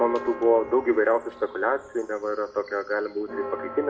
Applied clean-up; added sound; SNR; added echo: none; Church bell; 13 dB; reverberation time 0.5 s.